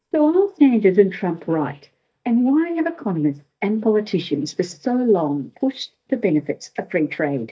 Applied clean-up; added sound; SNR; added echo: neural mask model DeepFilterNet 3.